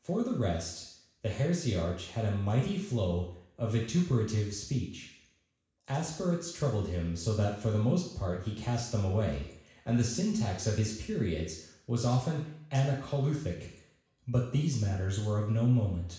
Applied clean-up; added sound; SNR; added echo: none; none; none; reverberation time 0.7 s.